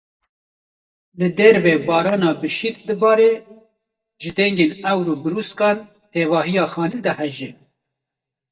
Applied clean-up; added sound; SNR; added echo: neural mask model DeepFilterNet 3.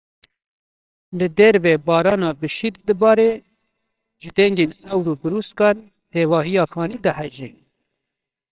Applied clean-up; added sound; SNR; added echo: neural separator model SepFormer WHAMR!.